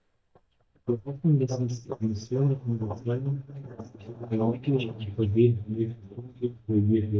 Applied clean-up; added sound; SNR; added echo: neural mask model DeepFilterNet 3.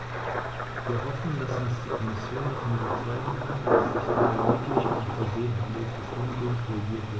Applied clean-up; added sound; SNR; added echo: none; Thunder; -1 dB; none.